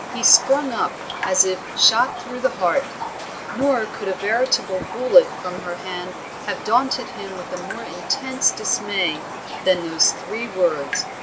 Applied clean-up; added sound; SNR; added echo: none; Raindrop; 9 dB; none.